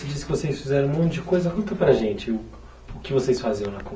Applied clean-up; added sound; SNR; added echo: none; Wind instrument, woodwind instrument; 7 dB; none.